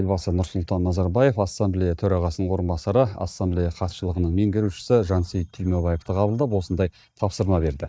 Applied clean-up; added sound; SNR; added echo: neural mask model DeepFilterNet 3.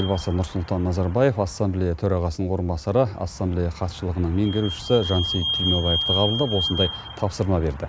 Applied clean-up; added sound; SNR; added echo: none; Squeak / Vehicle; 8 dB; none.